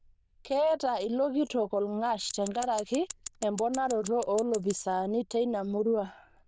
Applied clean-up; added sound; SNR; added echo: neural diffusion model UNIVERSE++.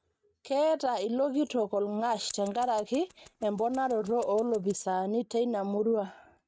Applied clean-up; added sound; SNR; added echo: neural mask model RNNoise.